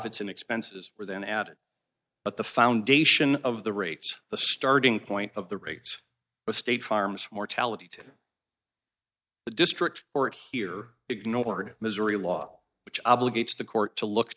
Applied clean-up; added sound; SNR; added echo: neural mask model DeepFilterNet 3.